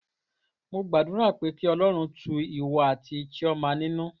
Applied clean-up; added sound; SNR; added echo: none; none; none; none.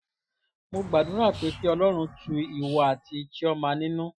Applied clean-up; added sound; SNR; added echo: classical method Wiener filter.